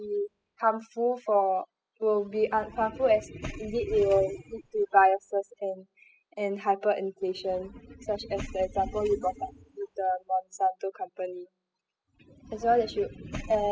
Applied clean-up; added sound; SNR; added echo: classical method spectral subtraction.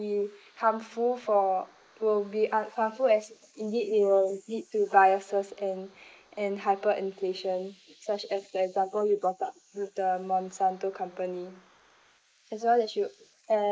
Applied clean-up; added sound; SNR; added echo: neural mask model Resemble Enhance denoiser.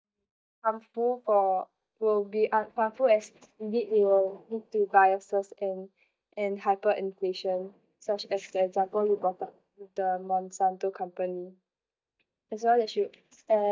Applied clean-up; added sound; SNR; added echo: neural mask model DeepFilterNet 3.